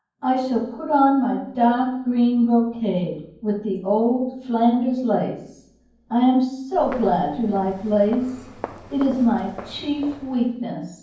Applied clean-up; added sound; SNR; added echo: none; Walk, footsteps; 16 dB; reverberation time 0.9 s.